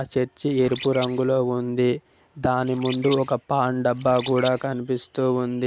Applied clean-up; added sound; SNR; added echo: neural mask model Resemble Enhance denoiser.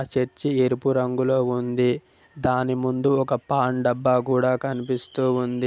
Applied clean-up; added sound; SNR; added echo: none; none; none; none.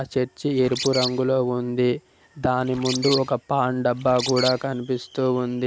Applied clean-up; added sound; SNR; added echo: none; Bird; 9 dB; none.